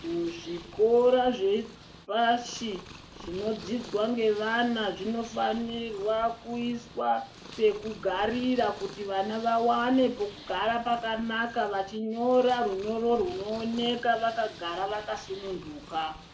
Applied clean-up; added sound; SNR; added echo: none; Purr; 18 dB; reverberation time 0.3 s.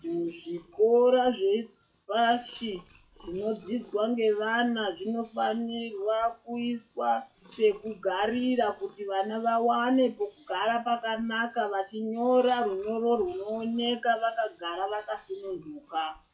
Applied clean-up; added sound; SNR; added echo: classical method WPE with log-MMSE.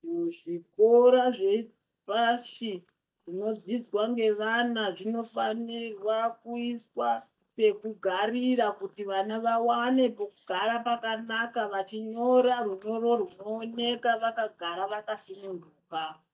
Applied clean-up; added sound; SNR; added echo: neural mask model DeepFilterNet 3.